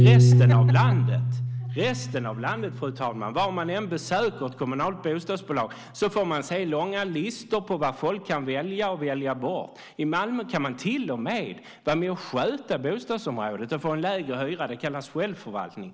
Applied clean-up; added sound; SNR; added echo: none; Piano; -1 dB; none.